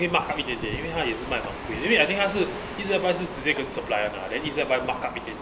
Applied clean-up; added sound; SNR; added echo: none; Marimba, xylophone; 17 dB; none.